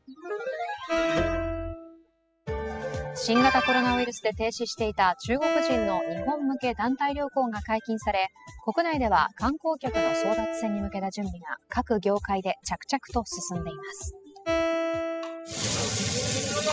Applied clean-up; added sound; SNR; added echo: classical method spectral subtraction.